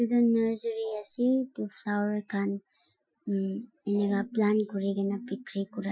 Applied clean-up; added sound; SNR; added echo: classical method Wiener filter.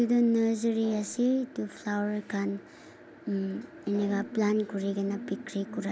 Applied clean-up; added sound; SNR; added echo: none; Fart; 17 dB; none.